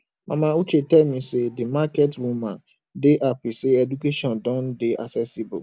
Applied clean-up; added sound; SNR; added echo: none; none; none; none.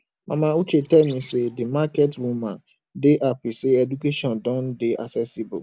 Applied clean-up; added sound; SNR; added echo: none; Bird; 18 dB; none.